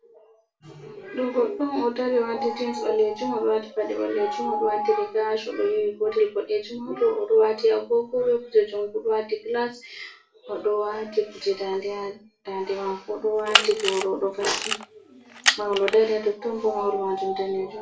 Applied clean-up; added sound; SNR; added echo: none; Camera; 2 dB; reverberation time 0.3 s.